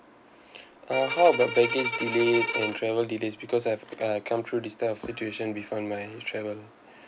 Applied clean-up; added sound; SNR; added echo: none; Bowed string instrument; 5 dB; none.